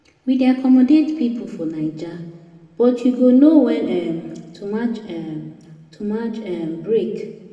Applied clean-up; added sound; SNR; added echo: none; none; none; reverberation time 1.4 s.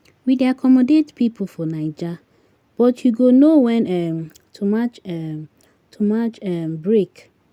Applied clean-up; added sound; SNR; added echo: none; none; none; none.